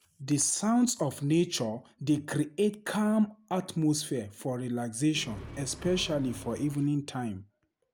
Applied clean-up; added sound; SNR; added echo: none; Accelerating, revving, vroom; 14 dB; none.